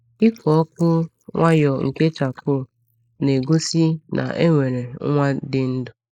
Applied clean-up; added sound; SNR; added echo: neural mask model Resemble Enhance denoiser.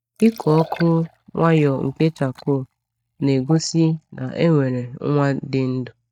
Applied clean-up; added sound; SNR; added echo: neural mask model DeepFilterNet 3.